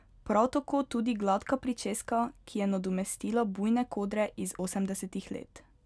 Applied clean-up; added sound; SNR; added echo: none; none; none; none.